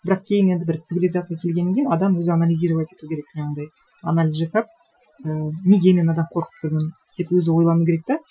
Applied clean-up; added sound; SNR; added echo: classical method Wiener filter.